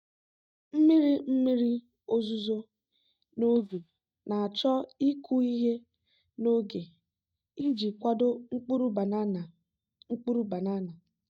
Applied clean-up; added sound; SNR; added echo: neural mask model DeepFilterNet 3.